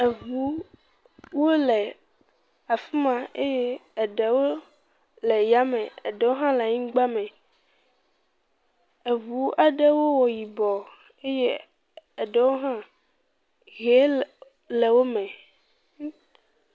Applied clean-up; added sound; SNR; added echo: none; none; none; none.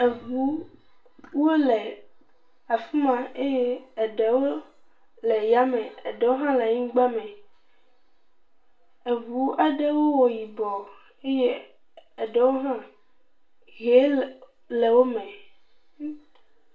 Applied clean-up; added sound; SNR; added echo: none; none; none; reverberation time 0.3 s.